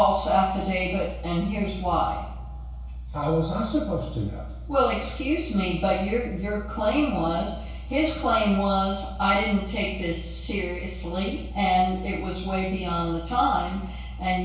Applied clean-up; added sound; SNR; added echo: none; none; none; reverberation time 0.6 s.